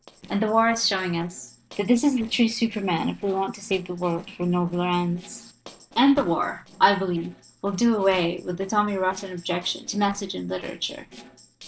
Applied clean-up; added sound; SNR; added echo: neural separator model SepFormer DNS4.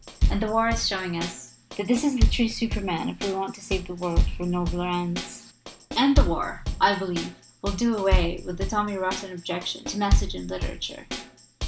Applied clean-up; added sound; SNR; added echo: none; Bass drum / Snare drum / Drum kit; 0 dB; none.